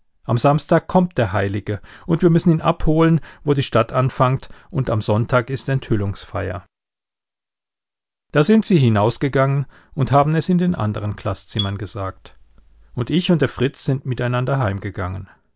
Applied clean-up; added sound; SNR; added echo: none; Marimba, xylophone; 16 dB; none.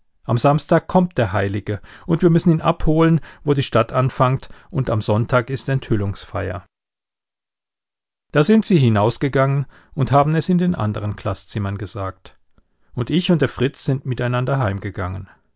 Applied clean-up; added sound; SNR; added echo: none; none; none; none.